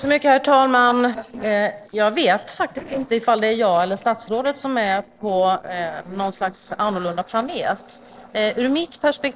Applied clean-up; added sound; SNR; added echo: neural separator model SepFormer DNS4.